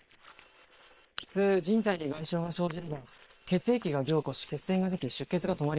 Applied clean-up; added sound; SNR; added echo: neural separator model SepFormer WHAM!.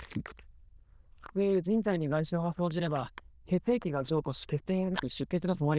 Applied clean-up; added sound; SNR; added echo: neural diffusion model UNIVERSE++.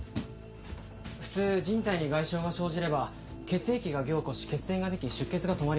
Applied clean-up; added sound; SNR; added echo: none; none; none; none.